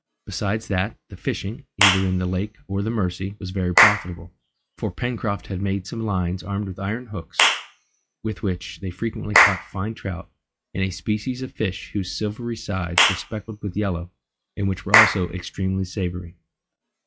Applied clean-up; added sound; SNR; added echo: classical method log-MMSE.